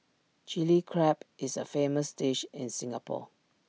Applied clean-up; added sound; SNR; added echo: none; none; none; none.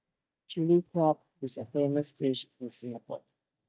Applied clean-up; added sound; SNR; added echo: neural mask model DeepFilterNet 3.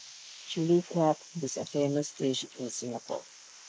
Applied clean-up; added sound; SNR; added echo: neural mask model Resemble Enhance denoiser.